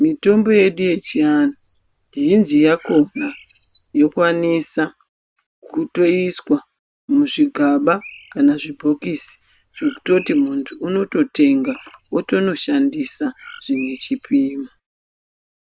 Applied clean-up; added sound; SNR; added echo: none; Bird; 18 dB; none.